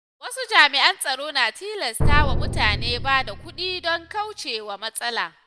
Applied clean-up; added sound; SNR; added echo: none; Drum; 0 dB; none.